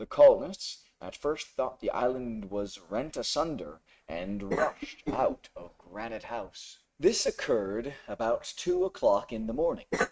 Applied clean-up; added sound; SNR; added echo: neural mask model RNNoise.